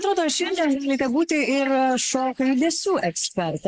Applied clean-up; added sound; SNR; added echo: neural mask model Resemble Enhance denoiser.